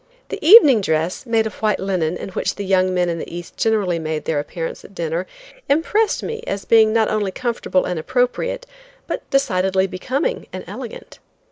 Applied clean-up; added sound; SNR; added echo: neural mask model Resemble Enhance denoiser.